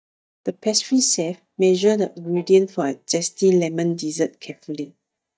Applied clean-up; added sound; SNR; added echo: neural mask model DeepFilterNet 3.